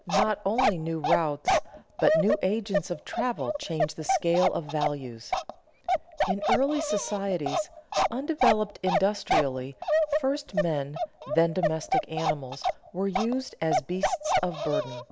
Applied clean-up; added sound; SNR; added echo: none; Bark; 0 dB; none.